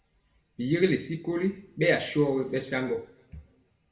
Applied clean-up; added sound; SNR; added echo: none; none; none; reverberation time 0.8 s.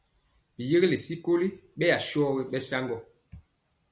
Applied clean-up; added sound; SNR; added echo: none; none; none; none.